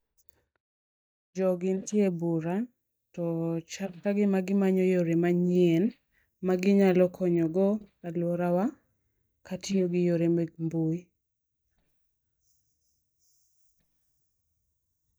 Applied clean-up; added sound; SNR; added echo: neural mask model DeepFilterNet 3.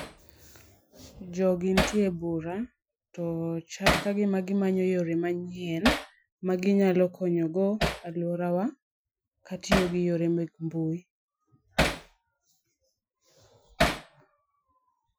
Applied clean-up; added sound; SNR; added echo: classical method Wiener filter.